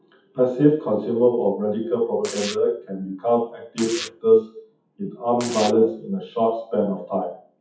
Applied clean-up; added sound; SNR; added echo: classical method WPE with log-MMSE.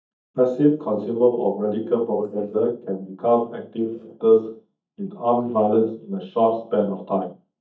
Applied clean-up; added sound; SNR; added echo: neural mask model DeepFilterNet 3.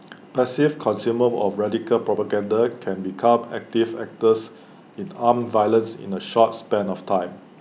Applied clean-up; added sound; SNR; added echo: none; none; none; none.